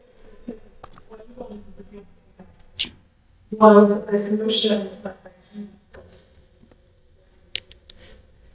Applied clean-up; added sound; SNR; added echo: neural mask model DeepFilterNet 3.